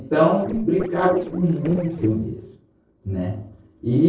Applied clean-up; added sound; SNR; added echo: neural separator model SepFormer DNS4.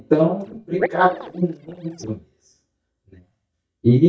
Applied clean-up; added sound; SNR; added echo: neural mask model DeepFilterNet 3.